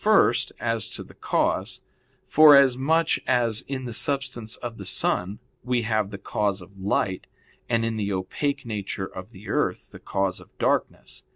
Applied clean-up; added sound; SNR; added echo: none; none; none; none.